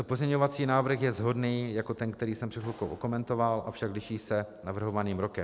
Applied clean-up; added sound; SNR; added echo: none; none; none; none.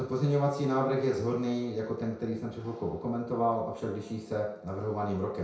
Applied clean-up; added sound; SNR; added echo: none; none; none; reverberation time 0.6 s.